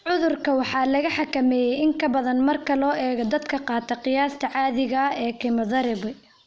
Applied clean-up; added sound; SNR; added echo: none; none; none; none.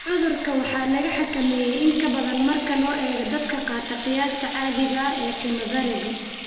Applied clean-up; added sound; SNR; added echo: none; Sink (filling or washing) / Water tap, faucet; 6 dB; reverberation time 1.9 s.